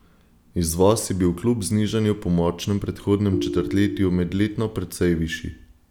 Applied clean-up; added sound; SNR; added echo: none; Ringtone; 8 dB; none.